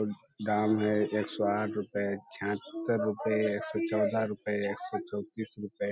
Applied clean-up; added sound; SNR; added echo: none; none; none; none.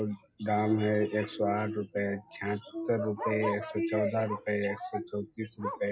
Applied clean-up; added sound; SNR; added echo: none; Bark; 14 dB; reverberation time 0.2 s.